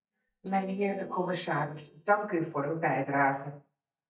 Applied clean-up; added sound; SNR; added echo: neural mask model DeepFilterNet 3.